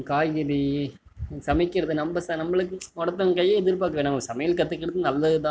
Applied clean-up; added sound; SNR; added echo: none; none; none; none.